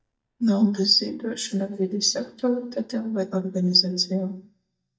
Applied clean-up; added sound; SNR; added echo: neural mask model DeepFilterNet 3.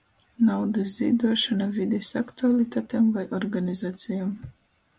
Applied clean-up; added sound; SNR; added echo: none; none; none; none.